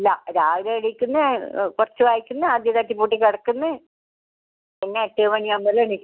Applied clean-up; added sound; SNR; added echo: none; none; none; none.